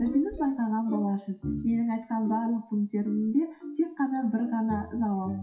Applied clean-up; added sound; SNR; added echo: classical method WPE with log-MMSE.